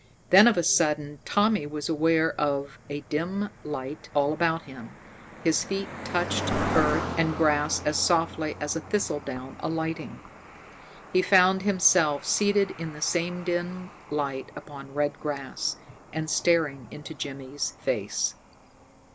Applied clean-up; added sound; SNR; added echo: none; Cricket; 11 dB; none.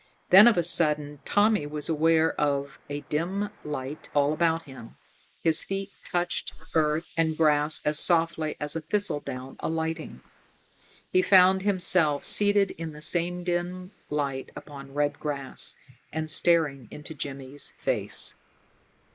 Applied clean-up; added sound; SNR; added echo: neural mask model Resemble Enhance denoiser.